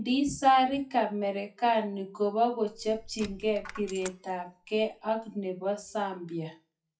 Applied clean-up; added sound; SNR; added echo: classical method WPE with log-MMSE.